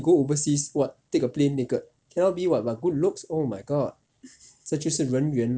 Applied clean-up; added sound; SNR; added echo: none; none; none; none.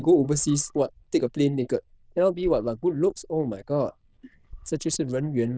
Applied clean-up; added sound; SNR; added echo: neural diffusion model UNIVERSE++.